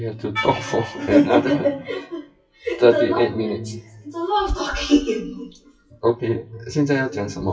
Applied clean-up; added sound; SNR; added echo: classical method WPE with log-MMSE.